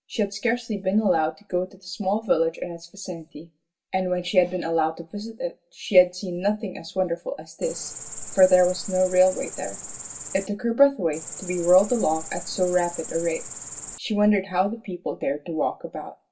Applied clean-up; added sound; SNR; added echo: none; Cricket; 10 dB; reverberation time 0.2 s.